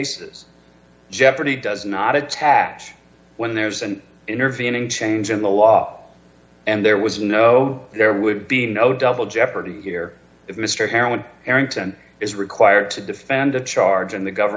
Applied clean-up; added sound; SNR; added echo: none; none; none; none.